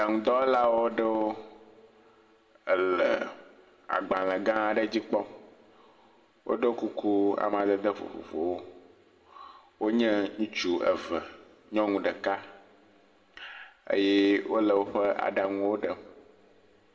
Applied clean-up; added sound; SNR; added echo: none; none; none; reverberation time 1.0 s.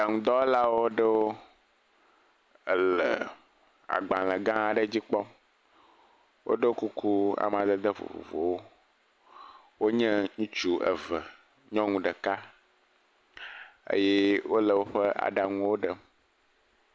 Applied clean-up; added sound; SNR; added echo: none; none; none; none.